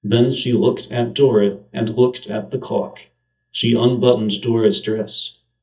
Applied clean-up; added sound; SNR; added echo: neural mask model DeepFilterNet 3.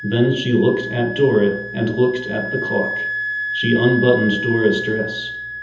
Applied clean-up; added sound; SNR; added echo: none; Wind instrument, woodwind instrument; 7 dB; reverberation time 0.7 s.